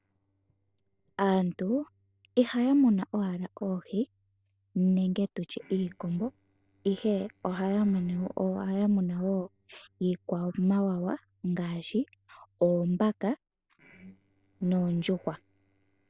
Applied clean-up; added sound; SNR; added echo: neural separator model SepFormer DNS4.